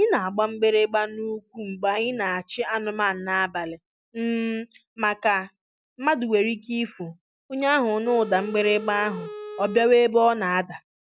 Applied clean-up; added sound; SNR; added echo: none; Telephone; 12 dB; none.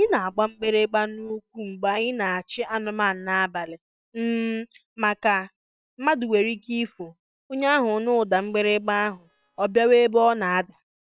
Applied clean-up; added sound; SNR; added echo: neural separator model SepFormer WHAM!.